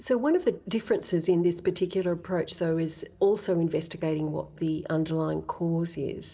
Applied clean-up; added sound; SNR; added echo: none; none; none; reverberation time 2.3 s.